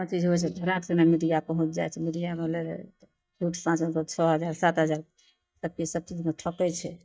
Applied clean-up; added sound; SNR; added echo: neural mask model DeepFilterNet 3.